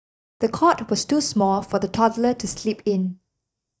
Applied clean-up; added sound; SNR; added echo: neural mask model DeepFilterNet 3.